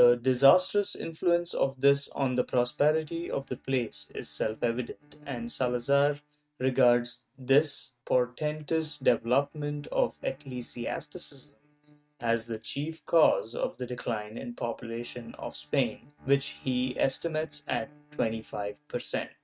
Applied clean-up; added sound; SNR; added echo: neural mask model RNNoise.